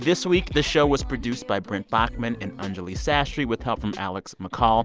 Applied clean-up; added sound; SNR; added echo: none; none; none; none.